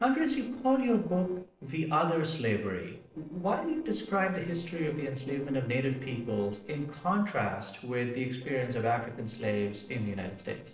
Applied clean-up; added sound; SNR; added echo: neural separator model SepFormer DNS4.